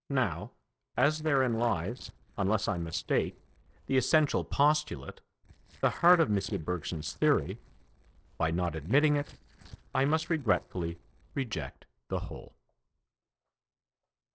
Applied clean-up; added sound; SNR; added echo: neural separator model SepFormer DNS4.